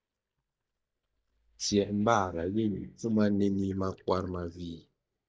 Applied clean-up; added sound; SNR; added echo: neural mask model DeepFilterNet 3.